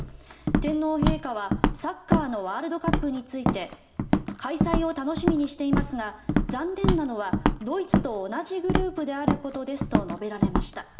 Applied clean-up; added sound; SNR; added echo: none; Walk, footsteps; -3 dB; reverberation time 0.8 s.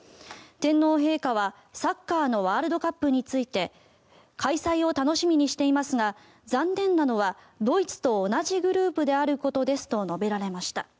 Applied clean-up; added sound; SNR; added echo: none; none; none; none.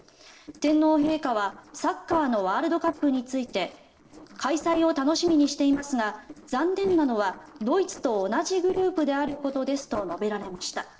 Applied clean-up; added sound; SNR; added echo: neural separator model SepFormer DNS4.